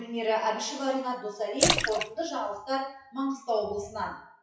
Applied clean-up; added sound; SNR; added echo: classical method WPE with log-MMSE.